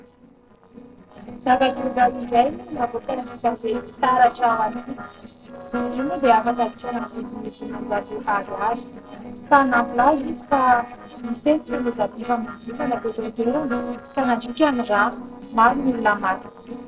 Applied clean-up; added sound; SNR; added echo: neural separator model SepFormer DNS4.